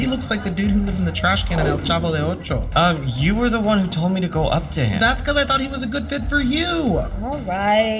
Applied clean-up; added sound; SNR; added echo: none; Packing tape, duct tape; 17 dB; reverberation time 0.7 s.